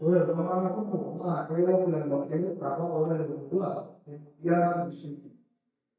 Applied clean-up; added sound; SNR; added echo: neural mask model DeepFilterNet 3.